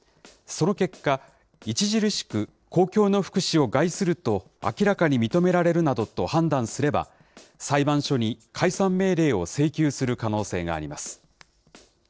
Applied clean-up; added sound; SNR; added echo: neural separator model SepFormer DNS4.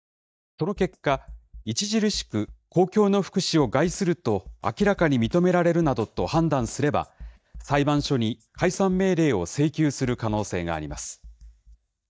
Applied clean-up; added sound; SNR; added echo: neural mask model DeepFilterNet 3.